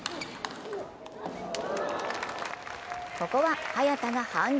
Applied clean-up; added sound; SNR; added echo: none; Wind; 16 dB; none.